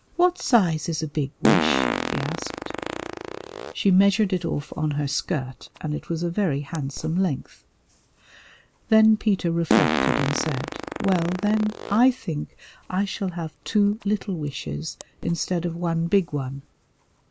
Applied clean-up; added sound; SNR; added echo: none; Fart; 7 dB; none.